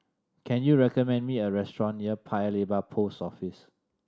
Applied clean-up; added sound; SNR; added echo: none; none; none; none.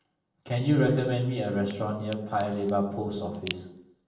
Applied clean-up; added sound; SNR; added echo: none; Crack; 12 dB; reverberation time 0.7 s.